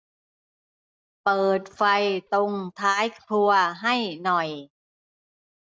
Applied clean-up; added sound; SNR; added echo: neural mask model DeepFilterNet 3.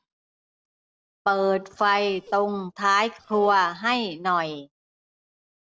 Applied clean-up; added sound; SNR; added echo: neural separator model SepFormer DNS4.